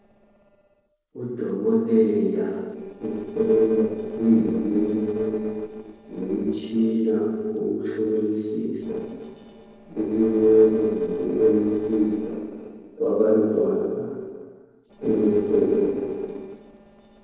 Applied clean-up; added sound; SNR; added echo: neural separator model SepFormer DNS4.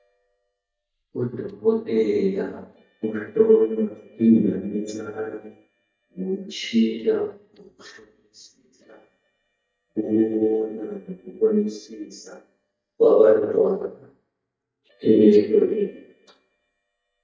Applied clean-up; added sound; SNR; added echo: neural mask model DeepFilterNet 3.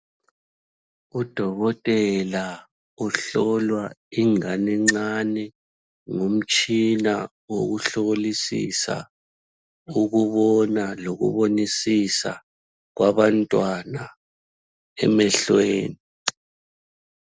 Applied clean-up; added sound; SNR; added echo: none; none; none; none.